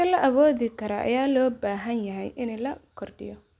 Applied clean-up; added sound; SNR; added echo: none; none; none; none.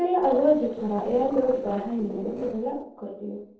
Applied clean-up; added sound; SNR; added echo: neural separator model SepFormer DNS4.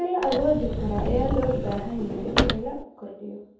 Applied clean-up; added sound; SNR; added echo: none; Sliding door / Slam / Wood; 0 dB; reverberation time 0.7 s.